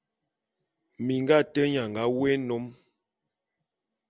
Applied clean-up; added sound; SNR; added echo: none; none; none; none.